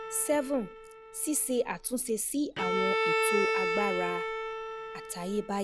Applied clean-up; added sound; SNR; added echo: none; Bowed string instrument; 2 dB; none.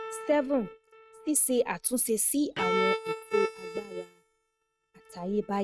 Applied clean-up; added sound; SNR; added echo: neural mask model RNNoise.